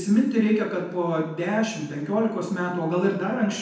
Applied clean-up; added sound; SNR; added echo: none; none; none; reverberation time 0.9 s.